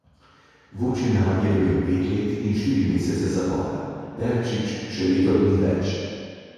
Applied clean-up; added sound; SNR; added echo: none; none; none; reverberation time 2.2 s.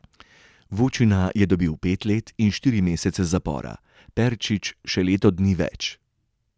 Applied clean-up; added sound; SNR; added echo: none; none; none; none.